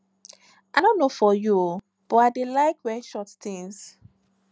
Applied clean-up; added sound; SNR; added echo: none; none; none; none.